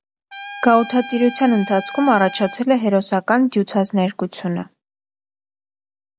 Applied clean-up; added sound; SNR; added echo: none; Trumpet; 14 dB; none.